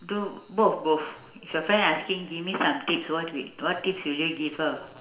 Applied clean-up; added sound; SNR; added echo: none; none; none; reverberation time 1.6 s.